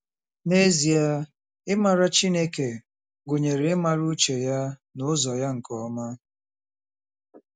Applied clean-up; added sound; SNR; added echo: none; none; none; none.